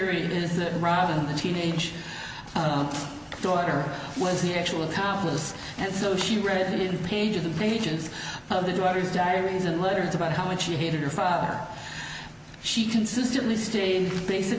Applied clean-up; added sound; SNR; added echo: none; none; none; none.